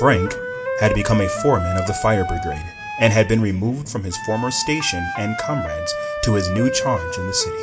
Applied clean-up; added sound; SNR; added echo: none; Wind instrument, woodwind instrument; 6 dB; reverberation time 1.8 s.